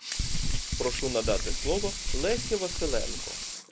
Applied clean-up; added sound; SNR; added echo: none; Writing + Sink (filling or washing) / Water tap, faucet / Liquid; -2 dB; none.